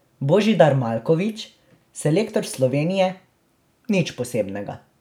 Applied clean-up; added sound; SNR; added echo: none; none; none; none.